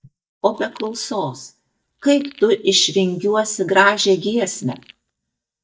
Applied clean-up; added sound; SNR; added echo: neural mask model DeepFilterNet 3.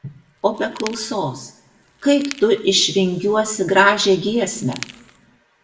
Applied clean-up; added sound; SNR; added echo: none; Crackle; 20 dB; reverberation time 0.6 s.